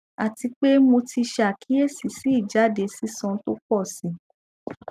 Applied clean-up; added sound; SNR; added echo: none; none; none; none.